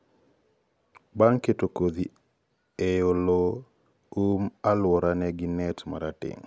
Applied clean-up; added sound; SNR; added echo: none; none; none; none.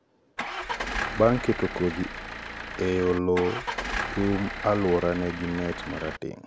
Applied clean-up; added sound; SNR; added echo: none; Engine starting / Car; 6 dB; none.